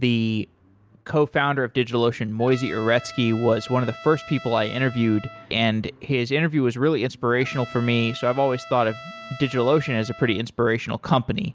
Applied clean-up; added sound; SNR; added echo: none; Trumpet; 17 dB; none.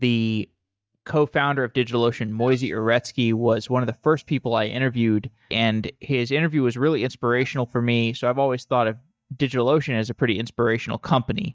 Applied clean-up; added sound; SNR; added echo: neural mask model DeepFilterNet 3.